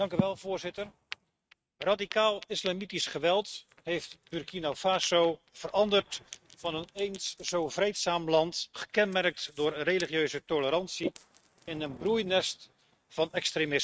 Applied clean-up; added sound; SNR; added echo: neural mask model RNNoise.